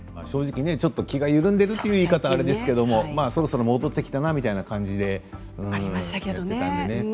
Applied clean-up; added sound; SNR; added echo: none; none; none; none.